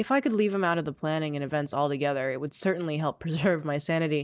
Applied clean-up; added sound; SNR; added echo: none; none; none; none.